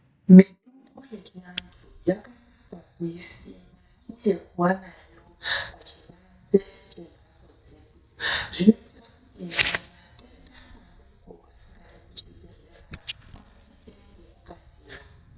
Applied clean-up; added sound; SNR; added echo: neural mask model DeepFilterNet 3.